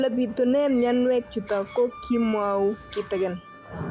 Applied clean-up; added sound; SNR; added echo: none; Wind instrument, woodwind instrument + Door; 20 dB; none.